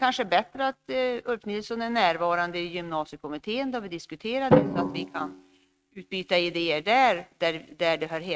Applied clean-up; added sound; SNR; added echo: neural mask model RNNoise.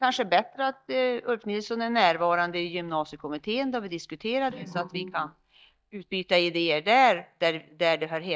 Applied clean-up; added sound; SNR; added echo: neural mask model DeepFilterNet 3.